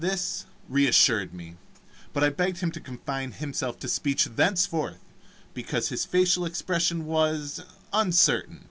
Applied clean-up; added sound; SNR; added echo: none; none; none; none.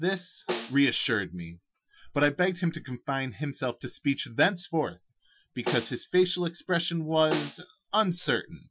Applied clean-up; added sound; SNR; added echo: classical method Wiener filter.